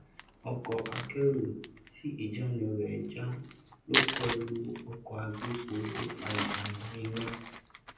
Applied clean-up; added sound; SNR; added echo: none; Crumpling, crinkling; 2 dB; reverberation time 0.6 s.